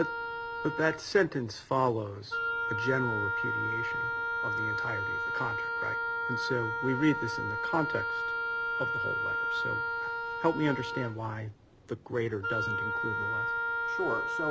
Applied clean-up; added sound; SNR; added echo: none; Wind instrument, woodwind instrument; -1 dB; none.